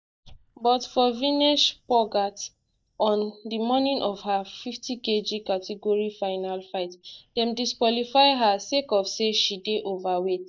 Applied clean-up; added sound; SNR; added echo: neural mask model DeepFilterNet 3.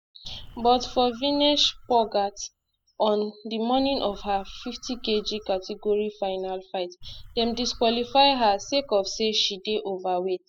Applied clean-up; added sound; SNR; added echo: classical method spectral subtraction.